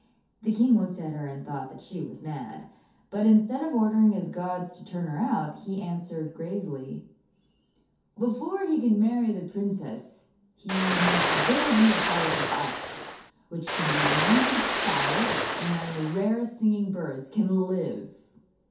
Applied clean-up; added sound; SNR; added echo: none; Ocean; -1 dB; reverberation time 0.5 s.